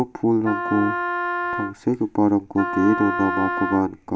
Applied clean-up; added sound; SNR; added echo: none; Wind instrument, woodwind instrument; 5 dB; none.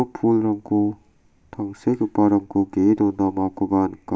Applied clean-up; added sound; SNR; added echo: none; none; none; none.